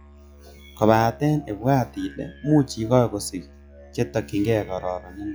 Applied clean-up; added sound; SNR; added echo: classical method log-MMSE.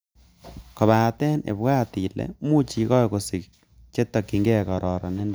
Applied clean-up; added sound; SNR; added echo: none; none; none; none.